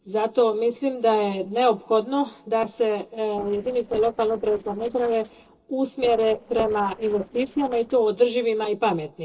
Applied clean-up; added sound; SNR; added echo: neural separator model SepFormer DNS4.